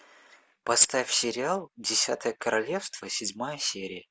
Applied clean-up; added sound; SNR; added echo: none; none; none; none.